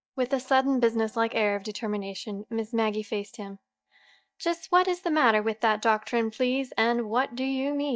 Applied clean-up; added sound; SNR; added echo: neural mask model DeepFilterNet 3.